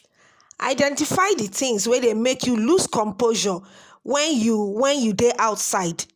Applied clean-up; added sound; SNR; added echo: none; none; none; none.